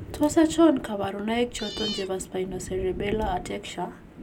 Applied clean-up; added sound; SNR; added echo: none; Thunder + Cat; 12 dB; none.